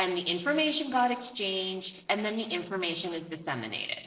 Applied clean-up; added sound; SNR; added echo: neural separator model SepFormer DNS4.